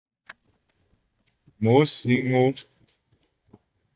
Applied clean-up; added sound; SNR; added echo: neural mask model DeepFilterNet 3.